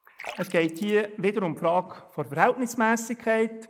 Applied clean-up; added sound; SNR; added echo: neural mask model Resemble Enhance denoiser.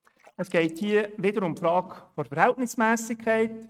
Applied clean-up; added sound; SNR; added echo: neural mask model RNNoise.